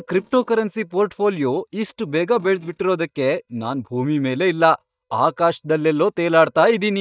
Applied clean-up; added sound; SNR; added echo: neural mask model DeepFilterNet 3.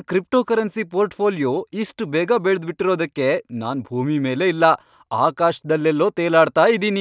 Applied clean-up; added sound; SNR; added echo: none; none; none; none.